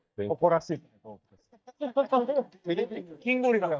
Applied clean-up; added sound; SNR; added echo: neural mask model DeepFilterNet 3.